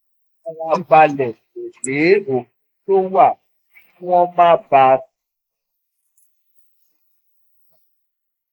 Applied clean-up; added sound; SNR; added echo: neural mask model Resemble Enhance denoiser.